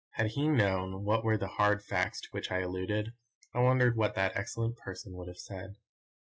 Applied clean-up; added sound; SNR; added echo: none; none; none; none.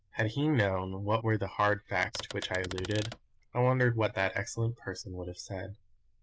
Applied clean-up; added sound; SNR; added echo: neural diffusion model UNIVERSE++.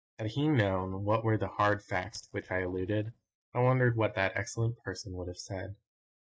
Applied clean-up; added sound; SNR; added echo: neural mask model DeepFilterNet 3.